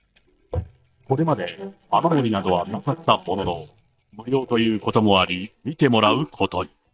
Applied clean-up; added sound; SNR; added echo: neural mask model DeepFilterNet 3.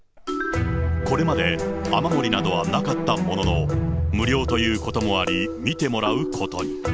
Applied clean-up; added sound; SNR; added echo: none; none; none; none.